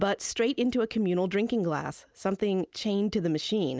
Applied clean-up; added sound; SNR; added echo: none; none; none; none.